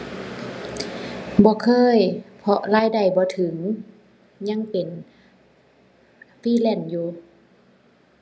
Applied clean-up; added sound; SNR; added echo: none; none; none; none.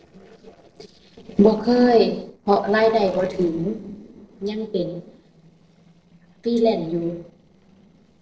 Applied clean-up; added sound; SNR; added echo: neural separator model SepFormer DNS4.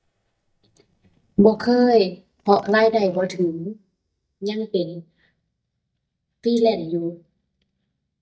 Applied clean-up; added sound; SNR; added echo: neural mask model DeepFilterNet 3.